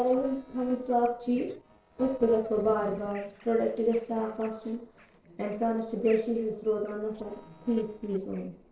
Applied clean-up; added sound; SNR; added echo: neural separator model SepFormer DNS4.